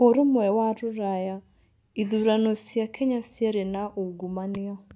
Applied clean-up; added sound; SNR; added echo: none; none; none; none.